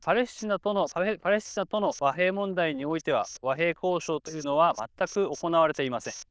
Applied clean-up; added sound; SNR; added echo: neural diffusion model UNIVERSE++.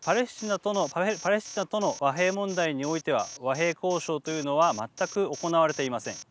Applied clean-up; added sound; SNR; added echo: none; Alarm; 17 dB; none.